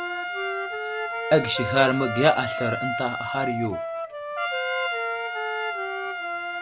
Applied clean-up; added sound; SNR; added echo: none; Wind instrument, woodwind instrument + Trumpet; 1 dB; none.